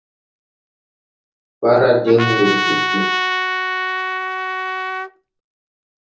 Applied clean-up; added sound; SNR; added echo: none; Trumpet; 0 dB; reverberation time 0.6 s.